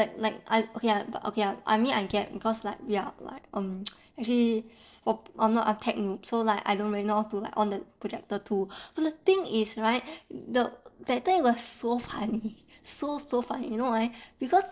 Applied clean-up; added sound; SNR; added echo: neural separator model SepFormer DNS4.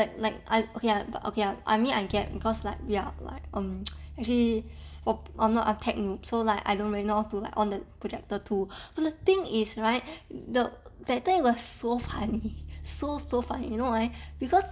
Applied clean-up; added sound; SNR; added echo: none; Bass guitar; 15 dB; none.